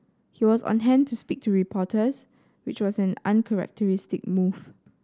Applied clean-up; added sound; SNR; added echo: none; none; none; none.